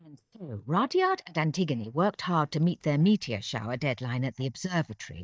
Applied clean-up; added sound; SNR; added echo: neural mask model DeepFilterNet 3.